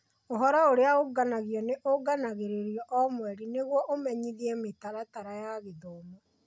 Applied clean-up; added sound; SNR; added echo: none; none; none; none.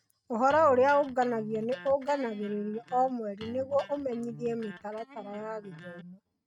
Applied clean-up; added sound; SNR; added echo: neural mask model RNNoise.